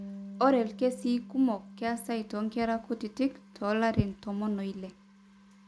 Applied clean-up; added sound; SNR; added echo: none; Bass guitar; 17 dB; none.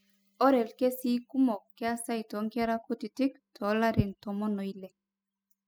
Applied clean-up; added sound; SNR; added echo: classical method spectral subtraction.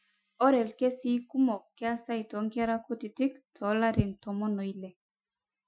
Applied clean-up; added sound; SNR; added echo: classical method Wiener filter.